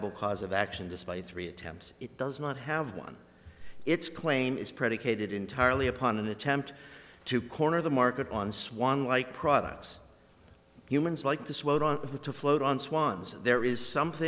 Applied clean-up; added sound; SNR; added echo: none; none; none; none.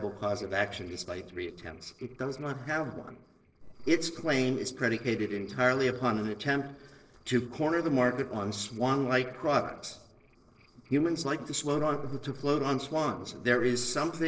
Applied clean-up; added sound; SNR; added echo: neural separator model SepFormer DNS4.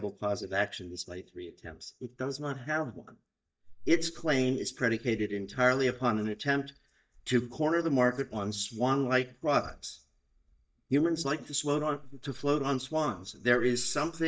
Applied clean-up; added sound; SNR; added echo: neural mask model DeepFilterNet 3.